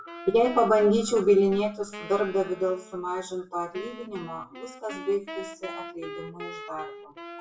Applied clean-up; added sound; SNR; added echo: none; Wind instrument, woodwind instrument; 15 dB; reverberation time 0.3 s.